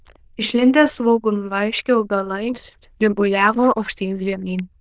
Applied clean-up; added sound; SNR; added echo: neural diffusion model UNIVERSE++.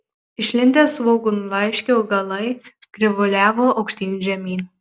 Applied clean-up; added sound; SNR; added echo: none; none; none; none.